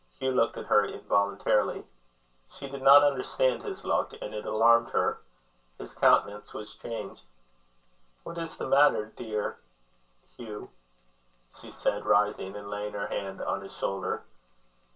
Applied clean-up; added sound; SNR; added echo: none; none; none; reverberation time 0.2 s.